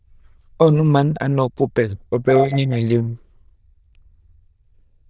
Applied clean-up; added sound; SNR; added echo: neural diffusion model UNIVERSE++.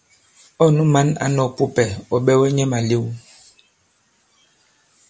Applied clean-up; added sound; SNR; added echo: none; none; none; none.